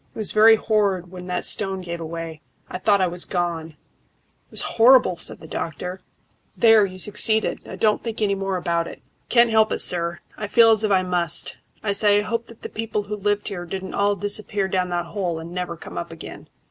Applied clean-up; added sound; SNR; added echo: none; none; none; none.